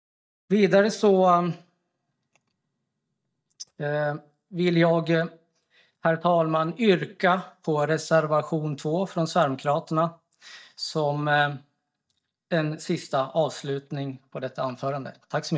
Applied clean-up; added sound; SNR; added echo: neural mask model DeepFilterNet 3.